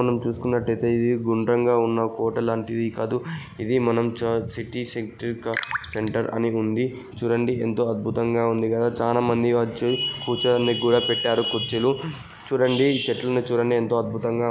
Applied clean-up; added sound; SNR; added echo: none; none; none; none.